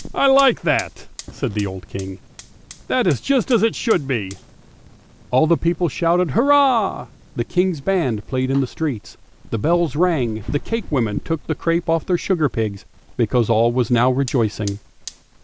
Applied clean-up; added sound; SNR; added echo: none; Fire; 17 dB; none.